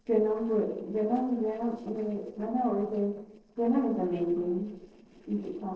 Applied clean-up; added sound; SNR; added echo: neural separator model SepFormer DNS4.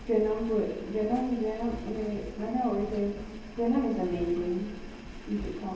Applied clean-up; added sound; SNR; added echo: none; Engine; 12 dB; reverberation time 0.9 s.